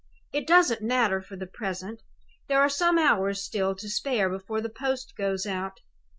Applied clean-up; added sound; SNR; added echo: none; none; none; none.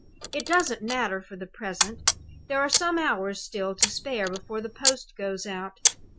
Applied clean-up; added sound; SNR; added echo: none; Camera; 1 dB; none.